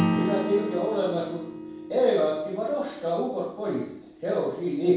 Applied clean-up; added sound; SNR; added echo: none; Acoustic guitar / Strum; 6 dB; reverberation time 0.7 s.